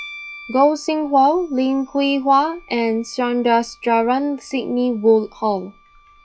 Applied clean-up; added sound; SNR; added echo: classical method log-MMSE.